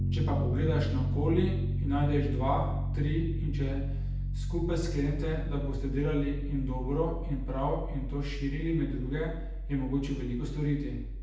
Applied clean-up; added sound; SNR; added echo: none; Piano; 0 dB; reverberation time 0.8 s.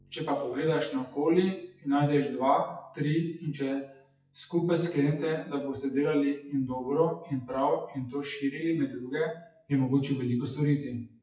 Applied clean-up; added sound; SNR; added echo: classical method WPE with log-MMSE.